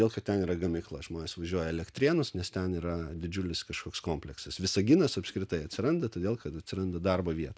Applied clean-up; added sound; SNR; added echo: none; none; none; none.